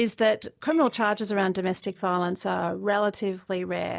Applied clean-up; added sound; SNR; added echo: neural mask model DeepFilterNet 3.